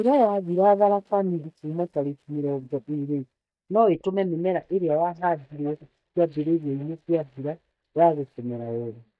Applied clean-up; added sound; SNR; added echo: neural mask model DeepFilterNet 3.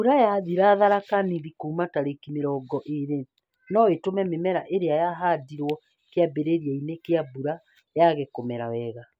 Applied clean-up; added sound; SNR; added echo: none; none; none; none.